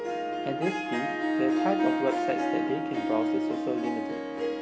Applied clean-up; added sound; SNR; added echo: none; Harp; -5 dB; none.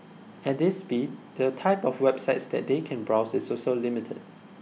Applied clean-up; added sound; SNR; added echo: none; none; none; none.